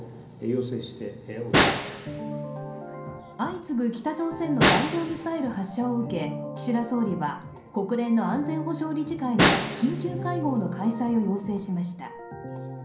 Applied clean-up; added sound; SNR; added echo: none; Snare drum; 1 dB; reverberation time 0.6 s.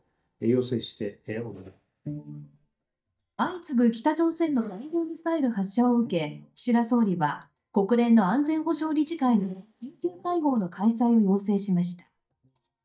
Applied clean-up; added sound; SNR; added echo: neural mask model DeepFilterNet 3.